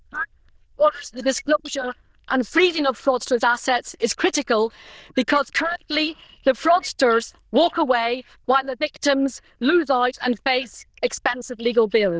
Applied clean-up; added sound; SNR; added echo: neural diffusion model UNIVERSE++.